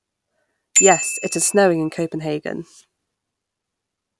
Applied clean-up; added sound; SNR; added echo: none; Bicycle bell; 4 dB; none.